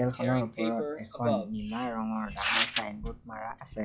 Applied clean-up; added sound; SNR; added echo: classical method log-MMSE.